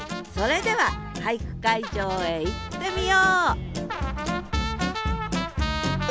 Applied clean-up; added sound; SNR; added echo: none; none; none; none.